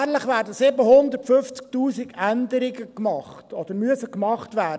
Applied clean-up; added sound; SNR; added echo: none; none; none; none.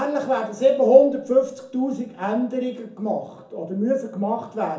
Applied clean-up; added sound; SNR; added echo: none; none; none; reverberation time 0.6 s.